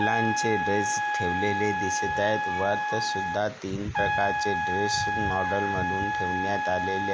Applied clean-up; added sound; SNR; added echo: none; Trumpet; -1 dB; none.